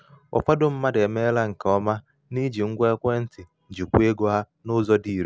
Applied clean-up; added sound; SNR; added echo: none; none; none; none.